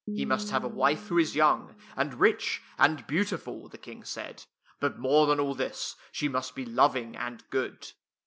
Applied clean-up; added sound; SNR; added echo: none; Piano; 13 dB; none.